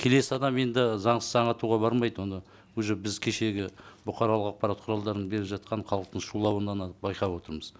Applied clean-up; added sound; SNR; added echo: none; none; none; none.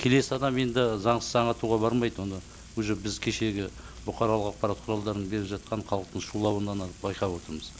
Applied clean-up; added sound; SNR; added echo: none; Frying (food); 18 dB; none.